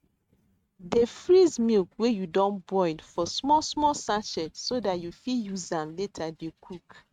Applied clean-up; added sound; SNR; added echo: neural mask model RNNoise.